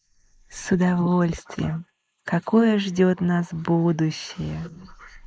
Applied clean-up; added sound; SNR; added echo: neural mask model Resemble Enhance denoiser.